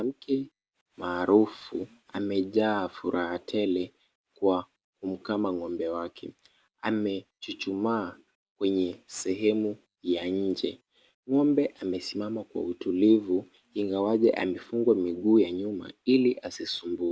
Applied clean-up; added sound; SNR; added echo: none; none; none; none.